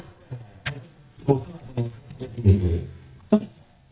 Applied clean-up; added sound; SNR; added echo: neural mask model DeepFilterNet 3.